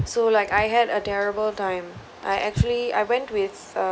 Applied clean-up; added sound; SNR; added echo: none; Walk, footsteps; 10 dB; none.